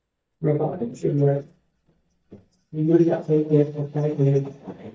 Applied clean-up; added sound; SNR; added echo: neural mask model DeepFilterNet 3.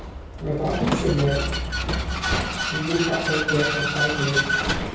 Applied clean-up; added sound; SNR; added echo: none; Vehicle; -1 dB; reverberation time 1.1 s.